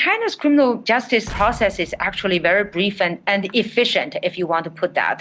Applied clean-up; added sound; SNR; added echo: none; Explosion; 17 dB; none.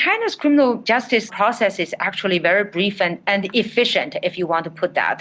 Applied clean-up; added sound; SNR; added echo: none; none; none; none.